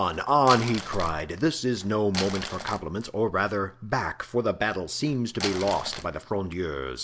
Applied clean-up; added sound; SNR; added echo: none; Crumpling, crinkling; 11 dB; none.